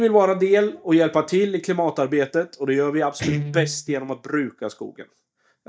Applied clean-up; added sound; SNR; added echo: neural mask model DeepFilterNet 3.